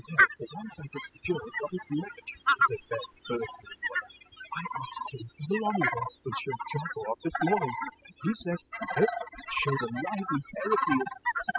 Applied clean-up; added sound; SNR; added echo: classical method spectral subtraction.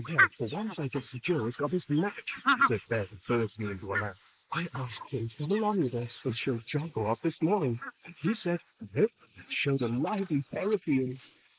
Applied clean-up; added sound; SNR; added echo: neural mask model Resemble Enhance denoiser.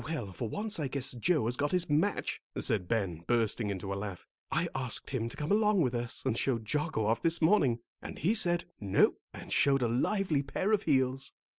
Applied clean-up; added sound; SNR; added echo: none; none; none; none.